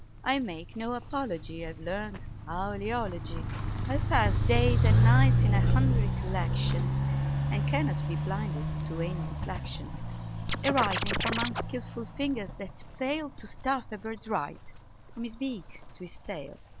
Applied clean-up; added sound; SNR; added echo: none; Scratching (performance technique) + Walk, footsteps; -5 dB; none.